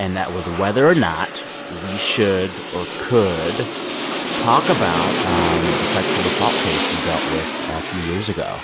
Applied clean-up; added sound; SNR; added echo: none; Aircraft; 2 dB; none.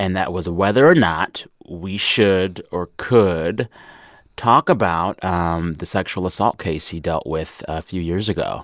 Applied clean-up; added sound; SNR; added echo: none; none; none; none.